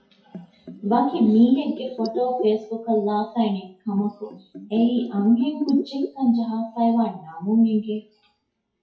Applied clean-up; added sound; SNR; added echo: classical method WPE with log-MMSE.